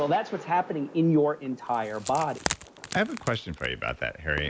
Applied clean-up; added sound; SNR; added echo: none; Wood + Fireworks; 12 dB; none.